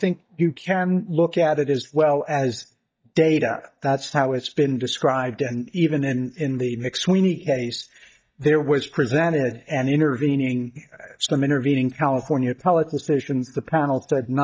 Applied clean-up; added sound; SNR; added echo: neural mask model DeepFilterNet 3.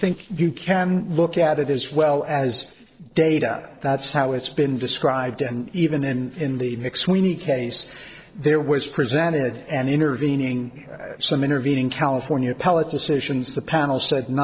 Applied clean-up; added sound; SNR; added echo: neural separator model SepFormer DNS4.